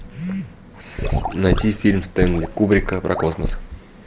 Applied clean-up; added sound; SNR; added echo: none; Sink (filling or washing) / Gurgling / Liquid; 5 dB; none.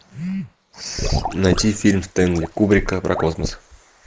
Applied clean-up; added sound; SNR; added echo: neural mask model Resemble Enhance denoiser.